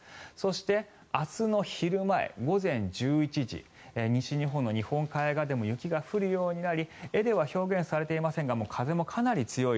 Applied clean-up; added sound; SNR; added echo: none; none; none; none.